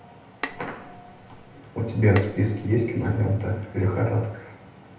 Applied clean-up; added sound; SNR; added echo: none; Bowed string instrument; 14 dB; reverberation time 0.9 s.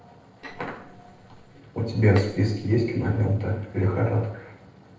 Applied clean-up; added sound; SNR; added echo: neural separator model SepFormer DNS4.